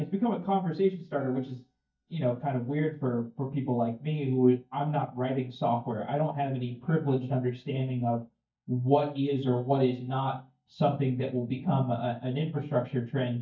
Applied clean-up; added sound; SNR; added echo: neural mask model DeepFilterNet 3.